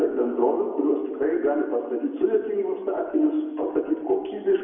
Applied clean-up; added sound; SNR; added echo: none; none; none; reverberation time 1.2 s.